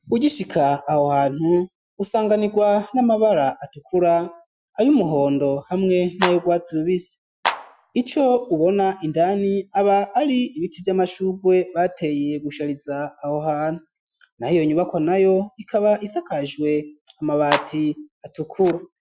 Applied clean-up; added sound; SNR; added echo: classical method Wiener filter.